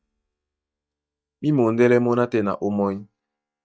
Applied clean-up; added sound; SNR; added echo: neural mask model DeepFilterNet 3.